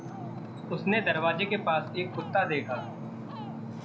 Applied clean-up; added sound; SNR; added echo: none; Ocean; 7 dB; none.